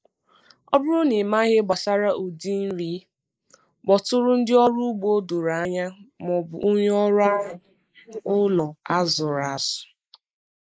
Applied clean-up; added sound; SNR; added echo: neural mask model Resemble Enhance denoiser.